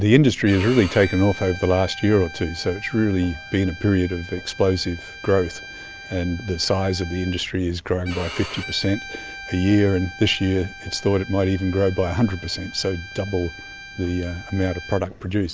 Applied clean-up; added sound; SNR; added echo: none; Bowed string instrument; 15 dB; none.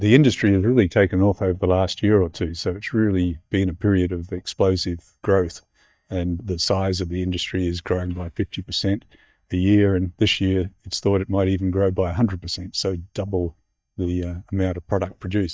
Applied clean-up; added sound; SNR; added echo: neural mask model DeepFilterNet 3.